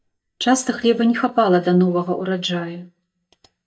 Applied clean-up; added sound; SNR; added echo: neural mask model DeepFilterNet 3.